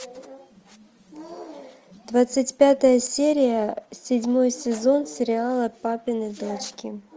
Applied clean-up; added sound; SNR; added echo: none; none; none; none.